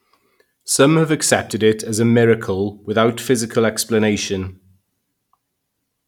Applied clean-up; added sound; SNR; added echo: none; none; none; none.